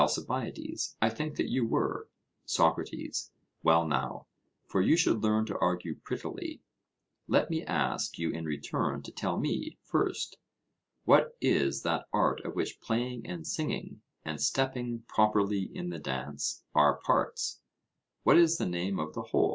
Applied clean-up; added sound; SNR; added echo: none; none; none; none.